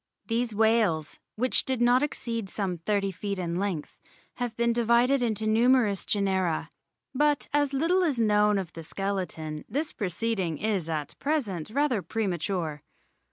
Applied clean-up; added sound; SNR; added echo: none; none; none; none.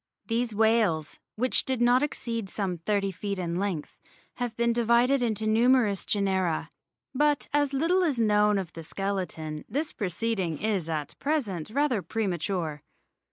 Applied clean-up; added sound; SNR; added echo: neural mask model Resemble Enhance denoiser.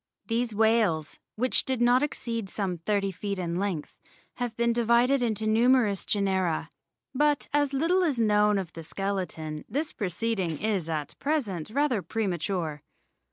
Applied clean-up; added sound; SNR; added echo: neural separator model SepFormer DNS4.